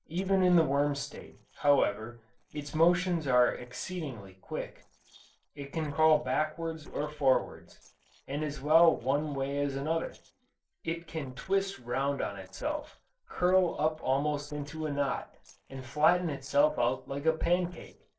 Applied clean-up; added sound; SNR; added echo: neural separator model SepFormer DNS4.